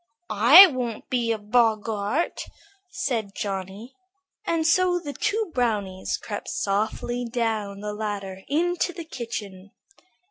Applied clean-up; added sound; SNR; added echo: none; none; none; none.